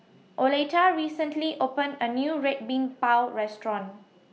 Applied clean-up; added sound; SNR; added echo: none; none; none; none.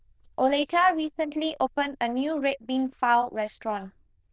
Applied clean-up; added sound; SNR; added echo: neural diffusion model UNIVERSE++.